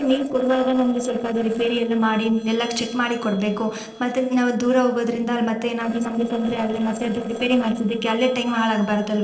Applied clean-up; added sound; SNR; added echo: neural separator model SepFormer DNS4.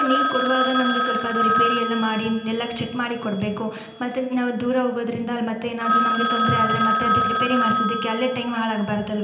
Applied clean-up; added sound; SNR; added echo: none; Telephone; 0 dB; reverberation time 0.8 s.